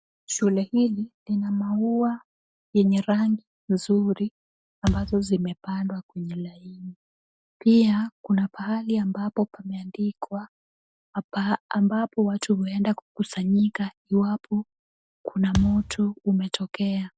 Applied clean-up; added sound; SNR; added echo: none; Thump, thud; 7 dB; none.